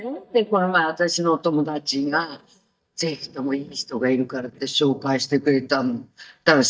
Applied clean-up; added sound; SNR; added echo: neural mask model DeepFilterNet 3.